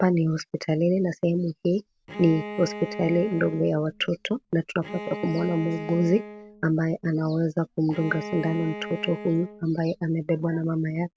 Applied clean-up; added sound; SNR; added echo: none; Bowed string instrument; 13 dB; none.